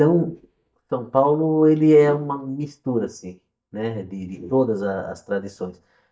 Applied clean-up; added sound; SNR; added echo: neural mask model DeepFilterNet 3.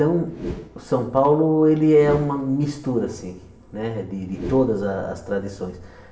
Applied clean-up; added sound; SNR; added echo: none; Whoosh, swoosh, swish; 15 dB; reverberation time 1.0 s.